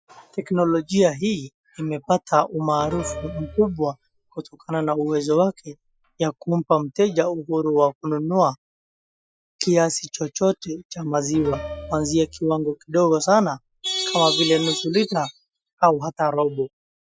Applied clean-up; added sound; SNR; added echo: classical method Wiener filter.